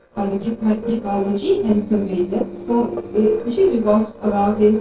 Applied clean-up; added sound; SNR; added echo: neural separator model SepFormer DNS4.